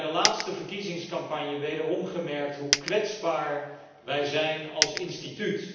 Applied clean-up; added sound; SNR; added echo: none; Coin (dropping); 0 dB; reverberation time 0.9 s.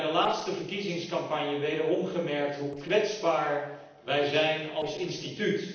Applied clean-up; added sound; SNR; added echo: neural separator model SepFormer DNS4.